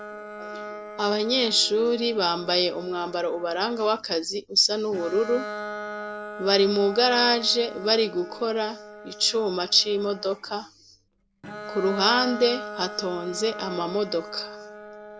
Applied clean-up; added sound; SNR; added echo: none; Bowed string instrument; 13 dB; none.